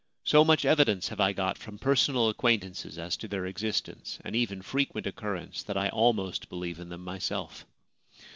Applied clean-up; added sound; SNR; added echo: none; none; none; none.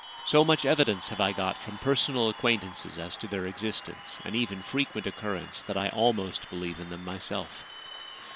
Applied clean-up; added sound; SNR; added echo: none; Bell + Applause / Cheering; 12 dB; none.